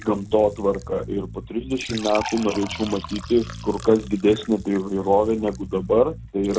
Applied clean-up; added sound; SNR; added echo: none; Fill (with liquid) / Trickle, dribble + Bass guitar; 13 dB; none.